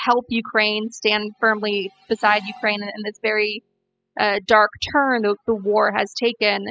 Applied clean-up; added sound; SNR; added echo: classical method spectral subtraction.